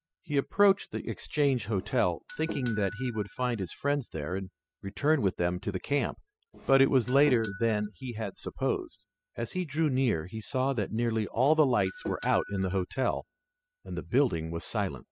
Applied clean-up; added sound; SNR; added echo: classical method spectral subtraction.